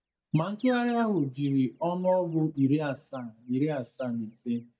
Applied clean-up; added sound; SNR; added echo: neural mask model DeepFilterNet 3.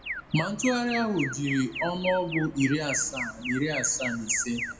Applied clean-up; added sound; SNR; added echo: none; Alarm; 7 dB; reverberation time 1.3 s.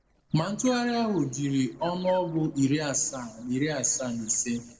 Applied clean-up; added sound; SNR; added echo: neural separator model SepFormer DNS4.